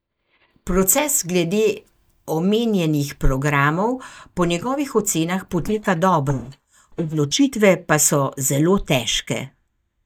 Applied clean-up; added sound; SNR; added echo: neural mask model DeepFilterNet 3.